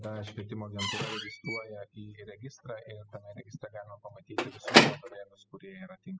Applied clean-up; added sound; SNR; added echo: classical method spectral subtraction.